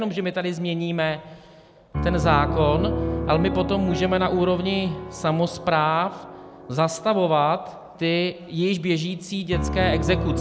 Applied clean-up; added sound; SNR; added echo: none; Piano; 6 dB; none.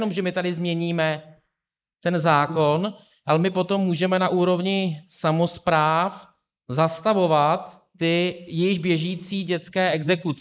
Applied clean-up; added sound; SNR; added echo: neural mask model Resemble Enhance denoiser.